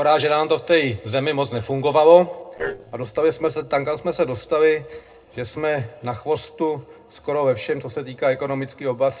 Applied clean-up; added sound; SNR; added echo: neural separator model SepFormer DNS4.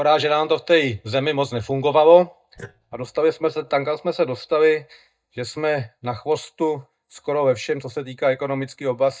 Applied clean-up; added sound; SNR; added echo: neural mask model DeepFilterNet 3.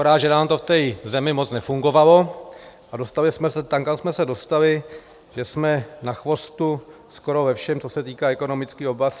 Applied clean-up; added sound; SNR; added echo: none; none; none; none.